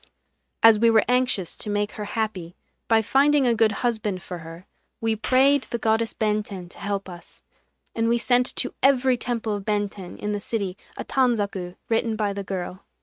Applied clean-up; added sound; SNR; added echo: neural mask model RNNoise.